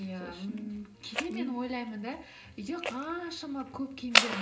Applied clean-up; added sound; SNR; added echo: none; Fire; -2 dB; reverberation time 0.2 s.